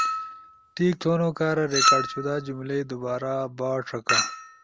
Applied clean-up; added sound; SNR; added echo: none; Chink, clink; 1 dB; none.